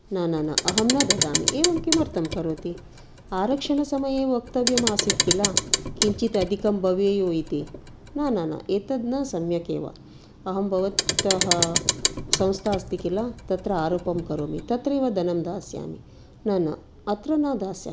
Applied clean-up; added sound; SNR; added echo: none; Clock; 2 dB; none.